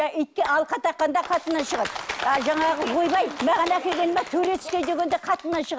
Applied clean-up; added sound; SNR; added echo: none; none; none; none.